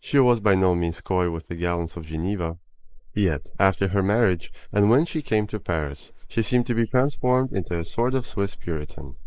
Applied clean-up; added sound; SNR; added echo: neural mask model Resemble Enhance denoiser.